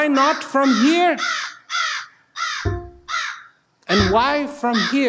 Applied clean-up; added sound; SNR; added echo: none; Bowed string instrument + Crow; 6 dB; none.